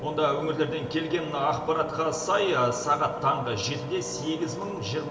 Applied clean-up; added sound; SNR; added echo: none; Engine; 10 dB; reverberation time 0.9 s.